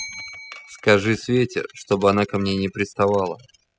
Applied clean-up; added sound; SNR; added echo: classical method spectral subtraction.